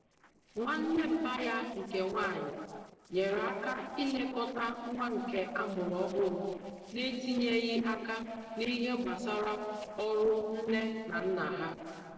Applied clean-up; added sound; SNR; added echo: neural separator model SepFormer DNS4.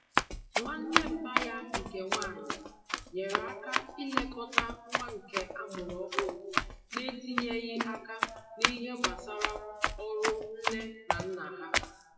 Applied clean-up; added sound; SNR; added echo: classical method WPE with log-MMSE.